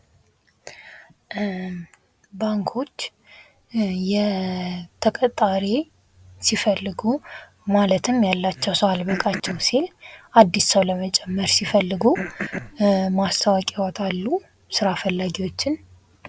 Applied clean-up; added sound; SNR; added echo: none; Cough; 12 dB; none.